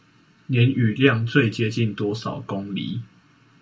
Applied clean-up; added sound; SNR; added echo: none; none; none; reverberation time 0.2 s.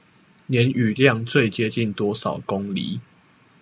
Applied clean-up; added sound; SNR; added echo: none; none; none; none.